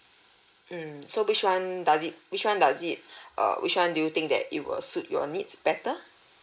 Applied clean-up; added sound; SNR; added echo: neural mask model Resemble Enhance denoiser.